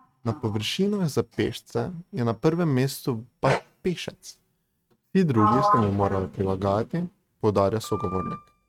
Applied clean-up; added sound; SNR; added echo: neural mask model RNNoise.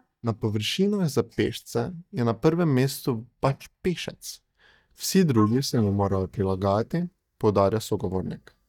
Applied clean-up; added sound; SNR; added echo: neural mask model DeepFilterNet 3.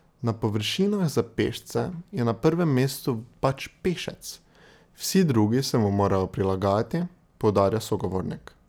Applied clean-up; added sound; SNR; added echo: none; none; none; none.